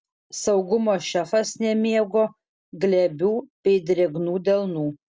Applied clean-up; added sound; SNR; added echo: none; none; none; none.